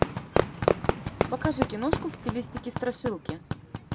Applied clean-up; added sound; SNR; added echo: none; Fireworks; -5 dB; none.